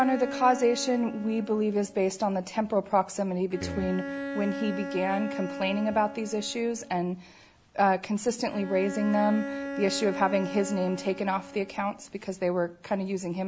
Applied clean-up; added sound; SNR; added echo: none; Bowed string instrument; 10 dB; none.